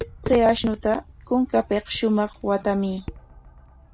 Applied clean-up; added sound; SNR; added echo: none; Tap; 15 dB; none.